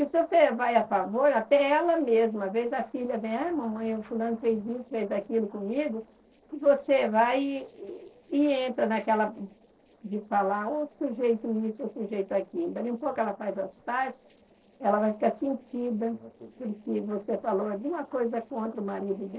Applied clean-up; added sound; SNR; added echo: neural separator model SepFormer DNS4.